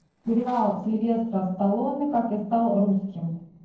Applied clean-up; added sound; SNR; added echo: neural separator model SepFormer DNS4.